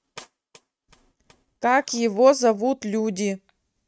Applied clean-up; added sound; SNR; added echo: neural mask model RNNoise.